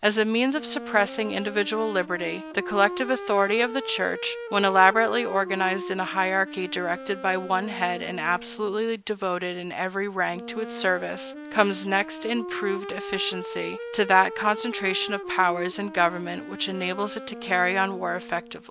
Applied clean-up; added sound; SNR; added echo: none; Wind instrument, woodwind instrument; 11 dB; none.